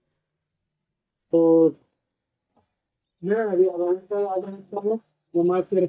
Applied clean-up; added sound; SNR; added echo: neural mask model DeepFilterNet 3.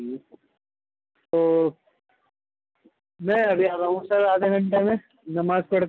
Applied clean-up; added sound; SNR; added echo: none; none; none; none.